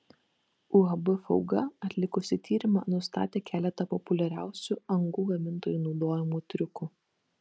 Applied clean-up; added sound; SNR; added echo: none; none; none; none.